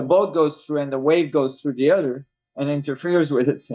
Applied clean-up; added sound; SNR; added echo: neural mask model DeepFilterNet 3.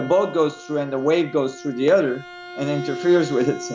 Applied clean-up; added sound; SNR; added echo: none; Bowed string instrument; 13 dB; none.